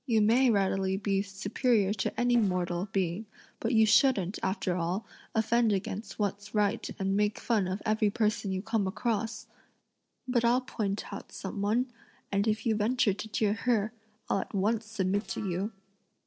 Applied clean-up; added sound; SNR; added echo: neural separator model SepFormer DNS4.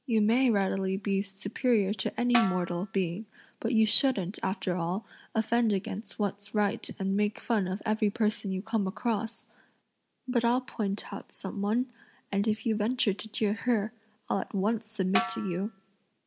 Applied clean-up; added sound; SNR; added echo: none; Snare drum; 6 dB; none.